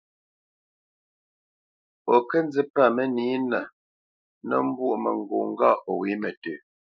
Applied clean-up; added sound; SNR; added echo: neural mask model Resemble Enhance denoiser.